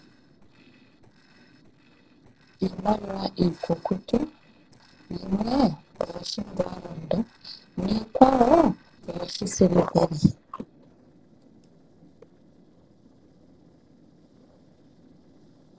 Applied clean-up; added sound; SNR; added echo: neural separator model SepFormer DNS4.